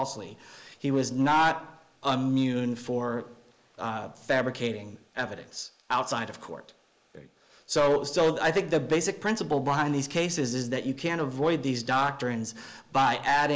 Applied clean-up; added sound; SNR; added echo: neural mask model Resemble Enhance denoiser.